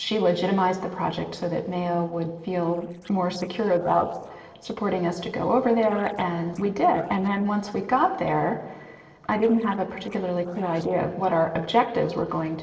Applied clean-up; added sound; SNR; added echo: neural separator model SepFormer DNS4.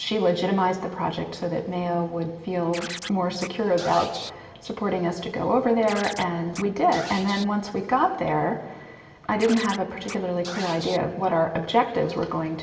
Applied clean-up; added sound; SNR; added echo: none; Scratching (performance technique); 14 dB; reverberation time 2.2 s.